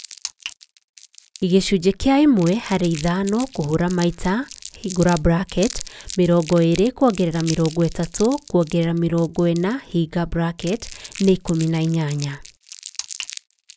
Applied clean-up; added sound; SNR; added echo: none; Crumpling, crinkling; 18 dB; none.